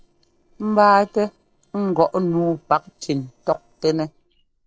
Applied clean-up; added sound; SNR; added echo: neural separator model SepFormer DNS4.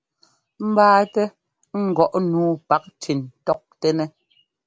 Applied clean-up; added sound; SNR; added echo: none; none; none; none.